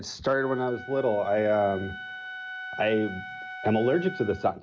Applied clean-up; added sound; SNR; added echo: none; Wind instrument, woodwind instrument; 12 dB; none.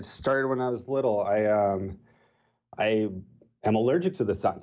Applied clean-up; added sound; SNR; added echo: none; none; none; none.